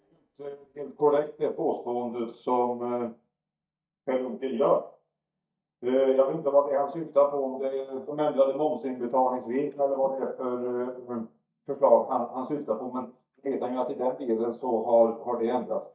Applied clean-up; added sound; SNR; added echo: neural mask model DeepFilterNet 3.